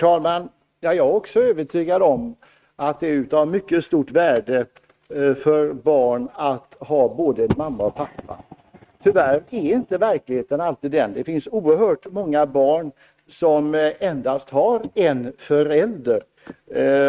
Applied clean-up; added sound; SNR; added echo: neural mask model RNNoise.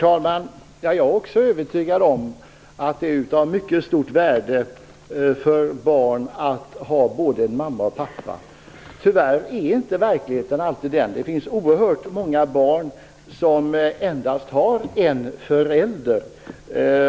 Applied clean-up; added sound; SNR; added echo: none; none; none; none.